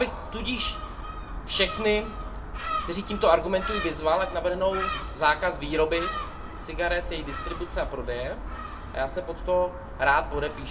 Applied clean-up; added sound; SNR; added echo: none; Gull, seagull; 6 dB; reverberation time 0.2 s.